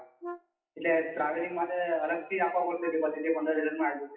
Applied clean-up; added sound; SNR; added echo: classical method WPE with log-MMSE.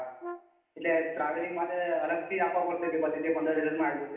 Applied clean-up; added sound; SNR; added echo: none; Brass instrument; 15 dB; reverberation time 0.8 s.